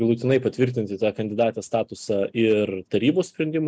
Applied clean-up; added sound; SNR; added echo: none; none; none; none.